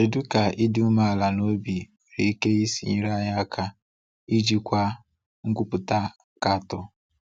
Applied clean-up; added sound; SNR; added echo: none; none; none; none.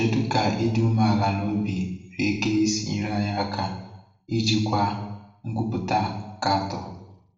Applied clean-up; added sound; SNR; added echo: none; none; none; reverberation time 0.8 s.